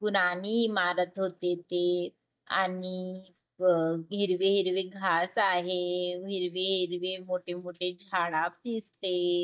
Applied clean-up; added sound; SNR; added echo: neural mask model DeepFilterNet 3.